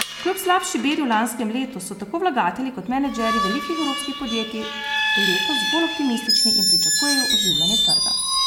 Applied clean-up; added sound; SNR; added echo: none; Screech; -2 dB; none.